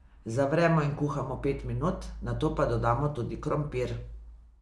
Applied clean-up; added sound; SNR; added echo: none; none; none; none.